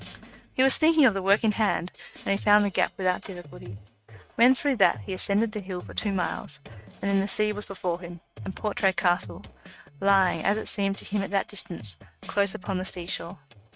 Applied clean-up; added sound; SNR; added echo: neural mask model RNNoise.